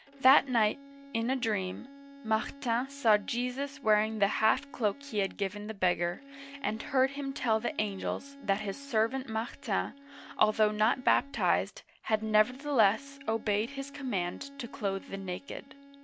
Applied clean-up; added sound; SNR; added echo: none; Bowed string instrument; 19 dB; none.